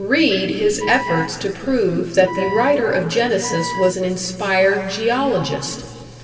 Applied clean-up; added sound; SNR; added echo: none; Wind instrument, woodwind instrument; 10 dB; reverberation time 2.7 s.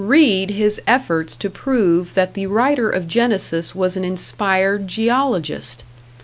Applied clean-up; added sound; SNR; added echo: none; none; none; none.